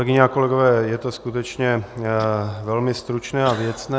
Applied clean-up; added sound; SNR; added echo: none; none; none; none.